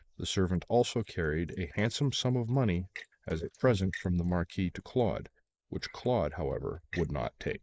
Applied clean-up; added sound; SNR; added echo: neural mask model Resemble Enhance denoiser.